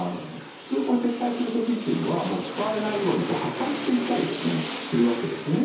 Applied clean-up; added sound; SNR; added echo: none; Aircraft; 8 dB; reverberation time 0.6 s.